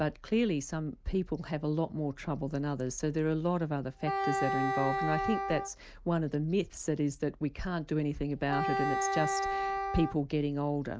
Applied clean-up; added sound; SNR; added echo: none; Wind instrument, woodwind instrument; 1 dB; none.